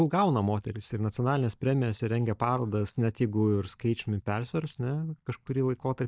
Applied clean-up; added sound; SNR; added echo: neural mask model DeepFilterNet 3.